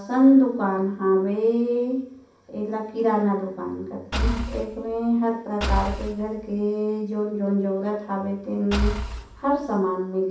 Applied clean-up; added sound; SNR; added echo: none; Engine / Car; 4 dB; reverberation time 0.6 s.